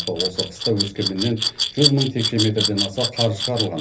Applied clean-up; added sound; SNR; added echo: none; Glass; 2 dB; reverberation time 0.3 s.